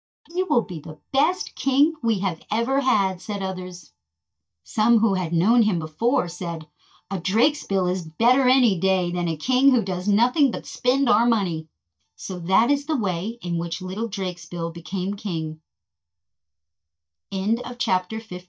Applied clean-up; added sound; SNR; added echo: neural mask model DeepFilterNet 3.